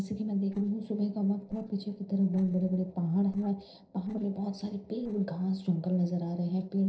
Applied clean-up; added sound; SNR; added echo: neural separator model SepFormer DNS4.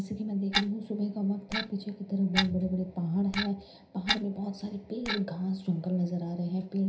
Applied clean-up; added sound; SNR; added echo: none; Clock; 5 dB; reverberation time 0.5 s.